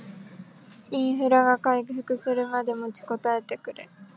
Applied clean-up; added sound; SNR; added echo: none; none; none; none.